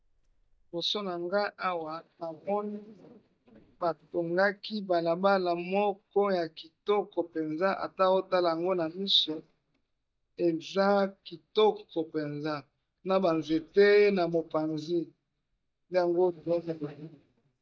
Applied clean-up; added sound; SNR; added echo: neural mask model DeepFilterNet 3.